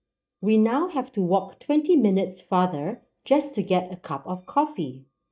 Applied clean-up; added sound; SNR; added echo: neural mask model DeepFilterNet 3.